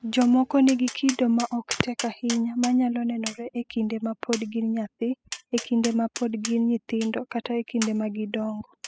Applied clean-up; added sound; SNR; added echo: classical method spectral subtraction.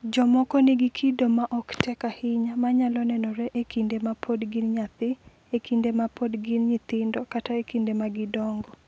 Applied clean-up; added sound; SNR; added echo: none; none; none; none.